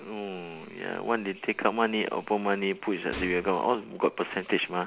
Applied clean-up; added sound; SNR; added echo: none; Gunshot, gunfire; 15 dB; none.